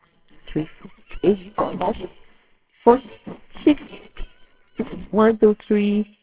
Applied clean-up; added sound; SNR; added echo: neural separator model SepFormer WHAMR!.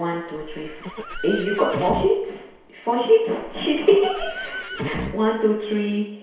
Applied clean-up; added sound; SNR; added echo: none; Livestock, farm animals, working animals; 11 dB; reverberation time 0.7 s.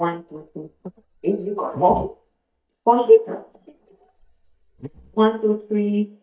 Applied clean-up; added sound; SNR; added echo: neural mask model DeepFilterNet 3.